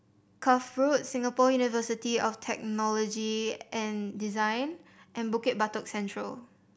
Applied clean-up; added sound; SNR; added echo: none; none; none; none.